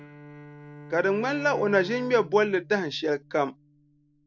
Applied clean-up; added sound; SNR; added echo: none; Bowed string instrument; 17 dB; none.